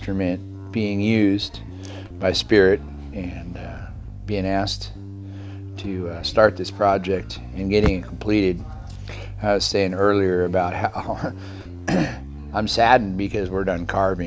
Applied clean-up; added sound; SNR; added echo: none; Bass guitar; 12 dB; none.